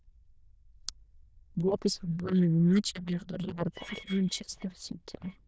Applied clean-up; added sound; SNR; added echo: neural diffusion model UNIVERSE++.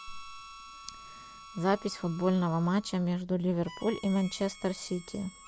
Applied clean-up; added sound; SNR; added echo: none; Harmonica; 18 dB; none.